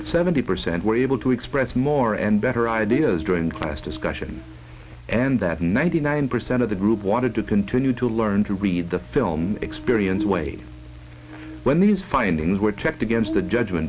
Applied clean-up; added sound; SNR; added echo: none; Buzz; 15 dB; none.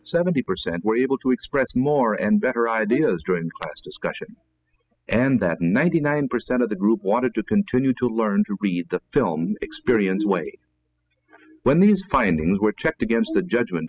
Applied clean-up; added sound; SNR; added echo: classical method spectral subtraction.